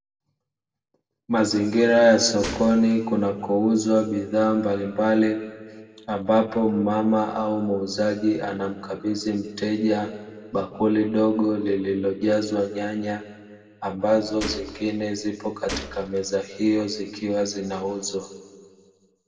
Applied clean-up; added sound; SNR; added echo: none; Gunshot, gunfire; 14 dB; reverberation time 1.3 s.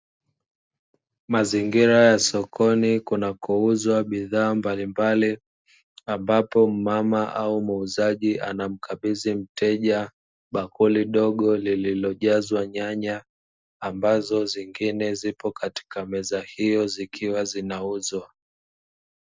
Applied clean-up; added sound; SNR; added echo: none; none; none; none.